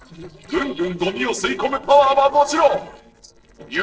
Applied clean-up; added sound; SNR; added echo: neural separator model SepFormer DNS4.